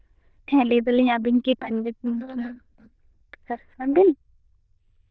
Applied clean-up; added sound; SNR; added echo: neural diffusion model UNIVERSE++.